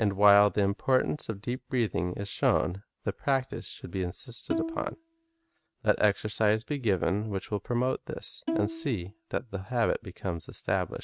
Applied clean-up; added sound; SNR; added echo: neural mask model RNNoise.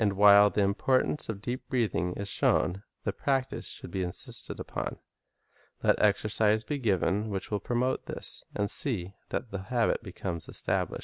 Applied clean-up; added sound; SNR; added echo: none; none; none; none.